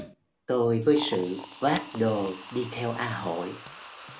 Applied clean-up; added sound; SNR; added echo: none; Liquid; 15 dB; none.